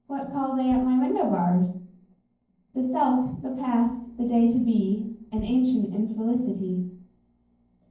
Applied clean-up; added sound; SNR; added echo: neural separator model SepFormer DNS4.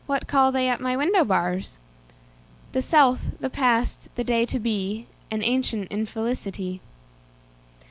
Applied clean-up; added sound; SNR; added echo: none; none; none; none.